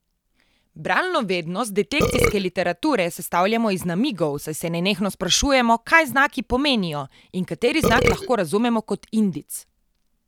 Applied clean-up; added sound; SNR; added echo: none; Burping, eructation; -2 dB; none.